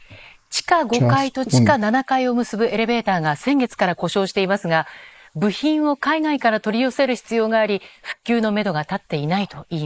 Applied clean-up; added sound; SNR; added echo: neural mask model Resemble Enhance denoiser.